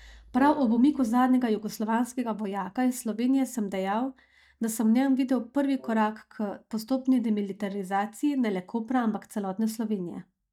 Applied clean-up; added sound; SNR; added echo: neural mask model DeepFilterNet 3.